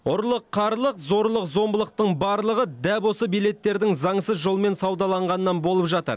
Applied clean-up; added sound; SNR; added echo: none; none; none; none.